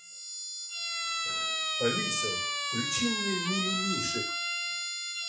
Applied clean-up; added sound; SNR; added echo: classical method WPE with log-MMSE.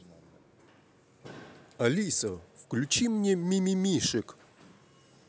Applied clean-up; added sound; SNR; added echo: none; none; none; none.